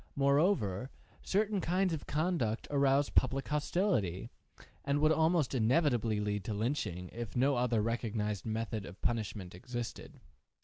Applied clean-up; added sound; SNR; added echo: none; none; none; none.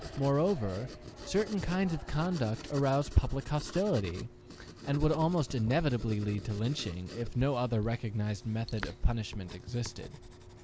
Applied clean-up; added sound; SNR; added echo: none; Writing; 14 dB; none.